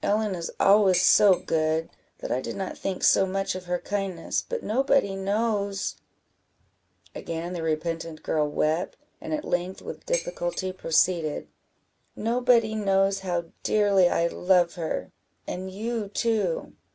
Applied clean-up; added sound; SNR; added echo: none; Dishes, pots, and pans; 14 dB; none.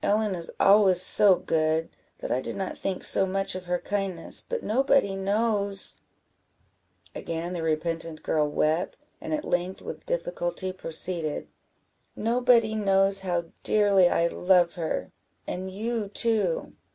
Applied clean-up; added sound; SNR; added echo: none; none; none; none.